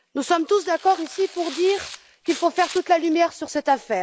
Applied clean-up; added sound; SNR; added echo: none; Tearing; 18 dB; none.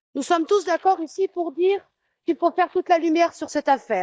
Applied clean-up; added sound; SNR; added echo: neural mask model DeepFilterNet 3.